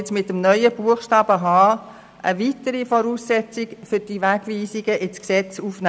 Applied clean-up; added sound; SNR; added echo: none; none; none; none.